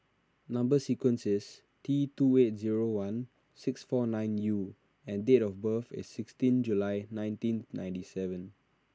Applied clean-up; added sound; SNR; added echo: none; none; none; none.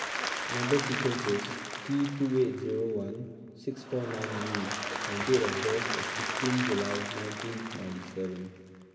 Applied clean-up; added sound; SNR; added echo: none; Applause / Crowd; 4 dB; reverberation time 2.8 s.